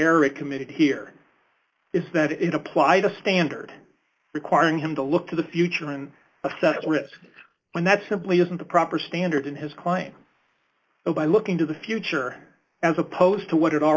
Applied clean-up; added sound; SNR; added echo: neural mask model Resemble Enhance denoiser.